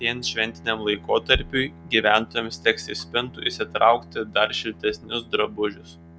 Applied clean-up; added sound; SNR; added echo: none; Bowed string instrument; 20 dB; none.